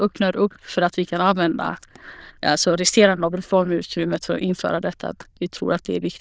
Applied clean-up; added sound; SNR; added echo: neural diffusion model UNIVERSE++.